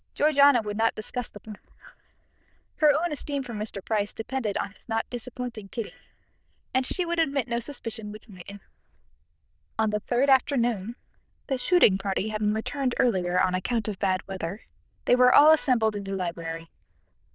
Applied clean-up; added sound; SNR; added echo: neural diffusion model UNIVERSE++.